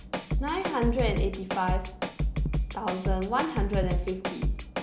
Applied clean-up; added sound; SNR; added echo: none; Drum kit; -2 dB; none.